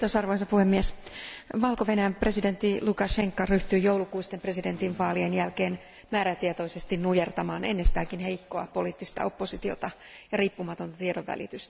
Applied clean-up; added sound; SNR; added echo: none; none; none; none.